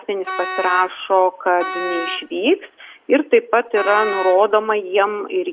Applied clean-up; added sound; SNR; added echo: none; Wind instrument, woodwind instrument; 10 dB; none.